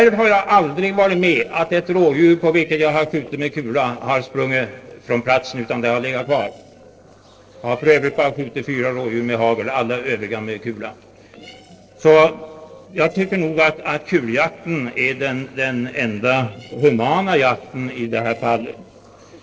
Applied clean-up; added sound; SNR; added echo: neural separator model SepFormer DNS4.